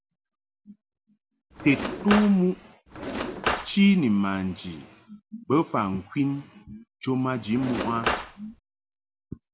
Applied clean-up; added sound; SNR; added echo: none; Cutlery, silverware / Drawer open or close; 4 dB; none.